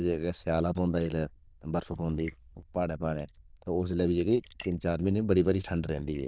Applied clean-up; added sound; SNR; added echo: neural diffusion model UNIVERSE++.